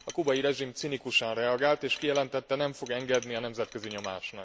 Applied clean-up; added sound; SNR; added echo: none; Chink, clink; 20 dB; none.